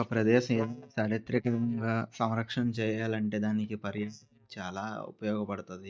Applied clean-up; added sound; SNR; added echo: neural mask model DeepFilterNet 3.